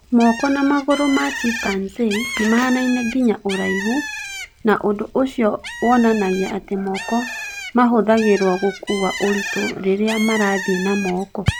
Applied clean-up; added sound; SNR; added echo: none; Bird; 10 dB; none.